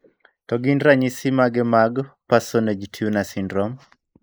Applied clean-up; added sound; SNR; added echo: neural mask model Resemble Enhance denoiser.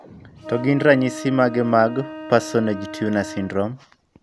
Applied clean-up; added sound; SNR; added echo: none; Wind instrument, woodwind instrument; 13 dB; none.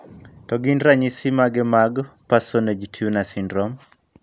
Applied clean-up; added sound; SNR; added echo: none; none; none; none.